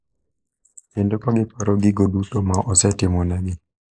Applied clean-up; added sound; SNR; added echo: neural mask model Resemble Enhance denoiser.